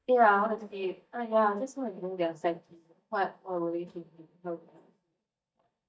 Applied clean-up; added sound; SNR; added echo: neural mask model DeepFilterNet 3.